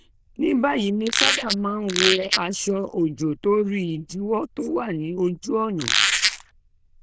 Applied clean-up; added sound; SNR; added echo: neural diffusion model UNIVERSE++.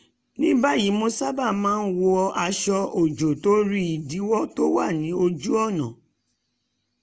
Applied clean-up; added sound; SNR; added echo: none; none; none; none.